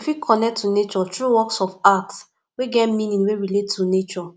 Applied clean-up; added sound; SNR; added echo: none; none; none; none.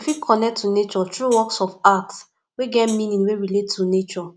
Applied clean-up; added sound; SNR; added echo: none; Hi-hat; 18 dB; none.